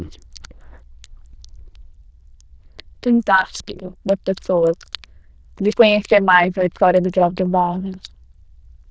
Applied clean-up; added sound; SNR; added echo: neural diffusion model UNIVERSE++.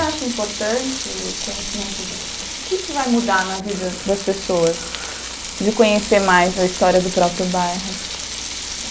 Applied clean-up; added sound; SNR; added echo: none; Frying (food); 8 dB; none.